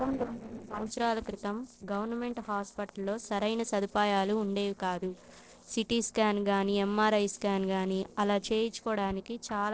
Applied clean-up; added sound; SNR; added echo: neural separator model SepFormer DNS4.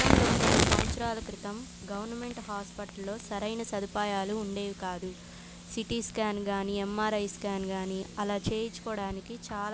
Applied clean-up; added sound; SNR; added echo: none; Fire; 0 dB; none.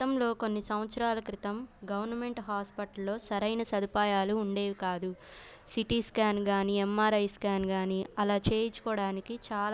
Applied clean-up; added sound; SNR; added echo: none; none; none; none.